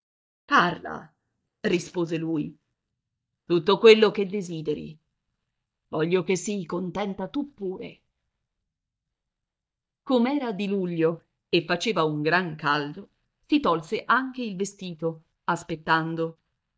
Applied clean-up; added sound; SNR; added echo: neural mask model DeepFilterNet 3.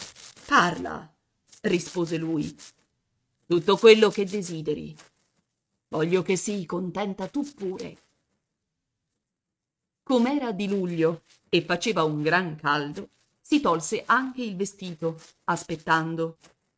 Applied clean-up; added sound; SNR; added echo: neural mask model RNNoise.